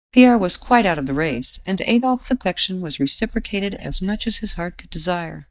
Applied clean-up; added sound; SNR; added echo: neural mask model DeepFilterNet 3.